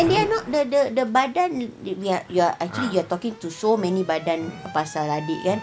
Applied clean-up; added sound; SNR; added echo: none; Alarm; 19 dB; none.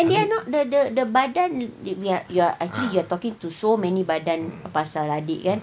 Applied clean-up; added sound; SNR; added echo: none; none; none; none.